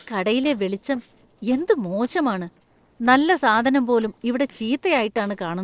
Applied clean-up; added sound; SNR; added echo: neural separator model SepFormer DNS4.